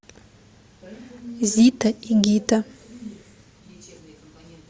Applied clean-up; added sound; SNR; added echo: none; none; none; none.